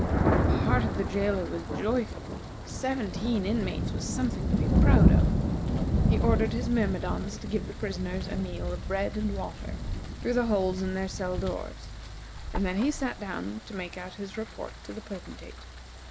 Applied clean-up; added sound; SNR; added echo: none; Thunder; -3 dB; none.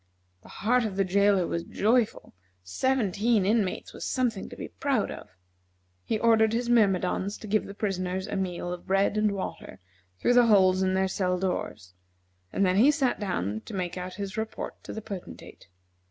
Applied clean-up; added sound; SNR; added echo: none; none; none; none.